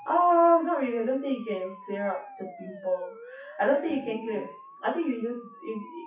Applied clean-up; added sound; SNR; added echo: classical method WPE with log-MMSE.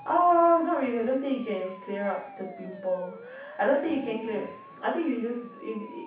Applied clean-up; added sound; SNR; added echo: none; Siren; 19 dB; reverberation time 0.7 s.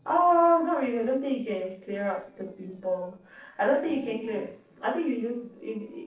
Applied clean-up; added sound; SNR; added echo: neural separator model SepFormer DNS4.